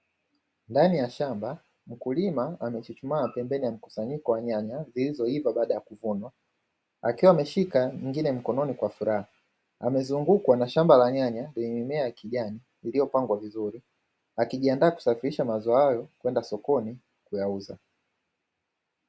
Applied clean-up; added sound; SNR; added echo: none; none; none; none.